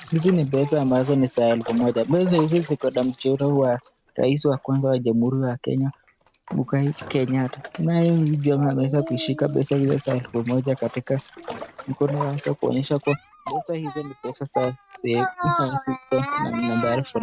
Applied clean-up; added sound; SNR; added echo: neural mask model RNNoise.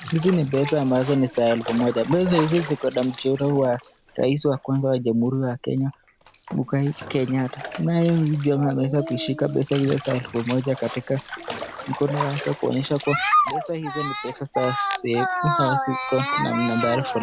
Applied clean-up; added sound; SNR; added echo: none; Bathtub (filling or washing); 15 dB; none.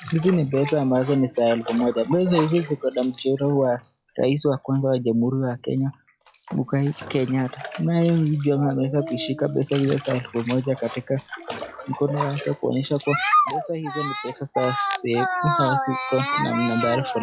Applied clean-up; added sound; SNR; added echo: classical method log-MMSE.